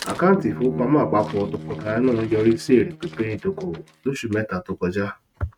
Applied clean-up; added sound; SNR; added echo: neural mask model RNNoise.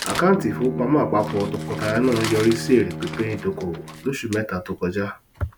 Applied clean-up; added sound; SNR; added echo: none; Bowed string instrument + Crumpling, crinkling; 9 dB; none.